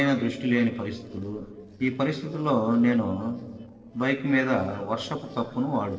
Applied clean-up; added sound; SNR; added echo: neural separator model SepFormer DNS4.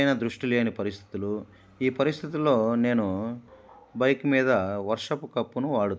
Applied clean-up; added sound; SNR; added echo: none; none; none; none.